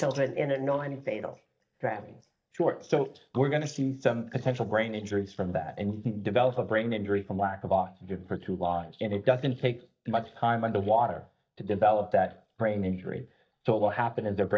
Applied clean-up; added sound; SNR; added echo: neural mask model DeepFilterNet 3.